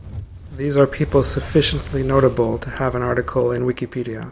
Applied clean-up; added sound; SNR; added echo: none; Fire; 12 dB; none.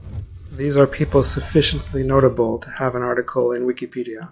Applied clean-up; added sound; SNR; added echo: classical method log-MMSE.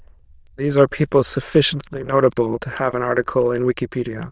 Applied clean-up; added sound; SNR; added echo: neural diffusion model UNIVERSE++.